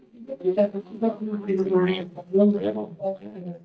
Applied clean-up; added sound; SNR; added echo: neural mask model DeepFilterNet 3.